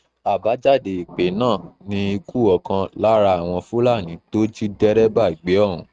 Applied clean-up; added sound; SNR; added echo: neural mask model RNNoise.